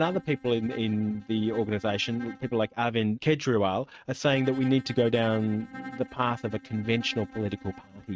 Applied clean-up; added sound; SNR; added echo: neural mask model RNNoise.